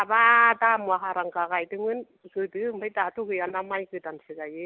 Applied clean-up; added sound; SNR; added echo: none; none; none; none.